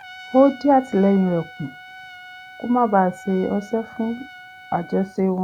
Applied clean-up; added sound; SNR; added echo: none; Trumpet; 20 dB; none.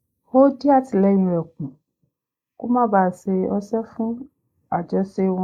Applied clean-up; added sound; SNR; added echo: neural mask model Resemble Enhance denoiser.